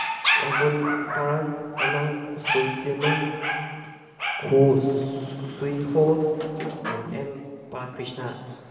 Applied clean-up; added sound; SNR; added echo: none; Dog; 4 dB; reverberation time 2.5 s.